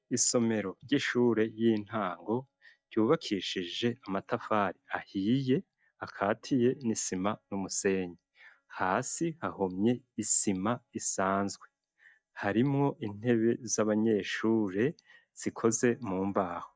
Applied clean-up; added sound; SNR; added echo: neural mask model DeepFilterNet 3.